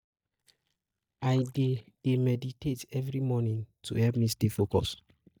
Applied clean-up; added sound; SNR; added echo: neural mask model DeepFilterNet 3.